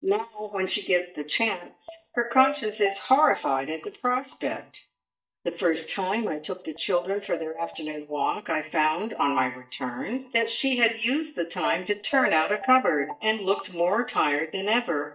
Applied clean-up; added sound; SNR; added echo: neural mask model DeepFilterNet 3.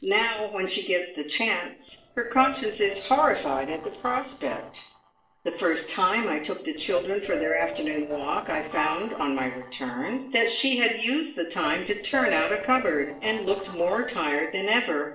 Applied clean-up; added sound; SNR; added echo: neural separator model SepFormer DNS4.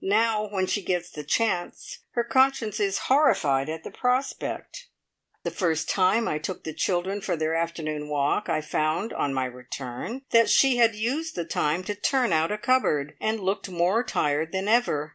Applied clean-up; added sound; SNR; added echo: none; none; none; none.